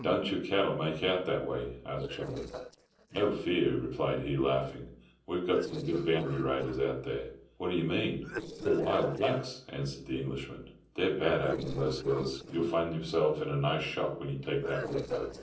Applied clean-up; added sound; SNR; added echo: neural separator model SepFormer DNS4.